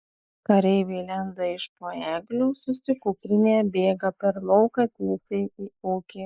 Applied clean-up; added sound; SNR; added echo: neural mask model Resemble Enhance denoiser.